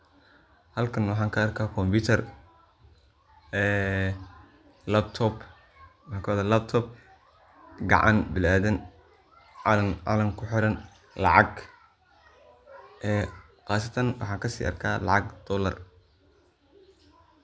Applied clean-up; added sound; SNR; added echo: none; none; none; none.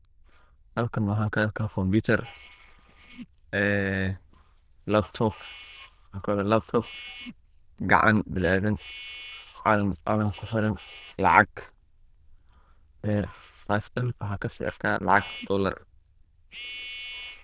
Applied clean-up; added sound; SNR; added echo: neural diffusion model UNIVERSE++.